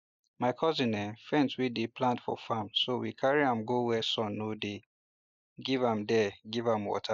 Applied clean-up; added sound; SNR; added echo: neural mask model Resemble Enhance denoiser.